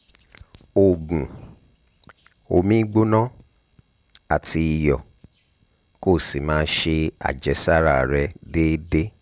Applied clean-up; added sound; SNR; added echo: none; none; none; none.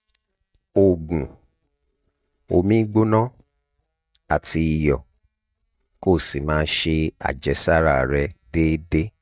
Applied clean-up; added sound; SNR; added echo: neural mask model DeepFilterNet 3.